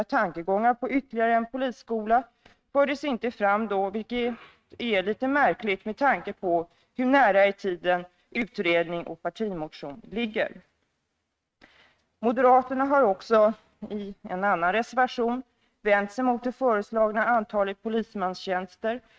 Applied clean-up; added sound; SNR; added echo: neural mask model RNNoise.